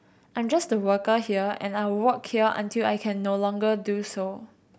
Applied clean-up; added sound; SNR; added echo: none; none; none; none.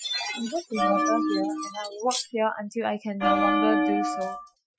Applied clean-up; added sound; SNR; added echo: classical method Wiener filter.